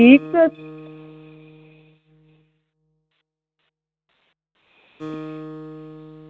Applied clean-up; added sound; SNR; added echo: neural mask model RNNoise.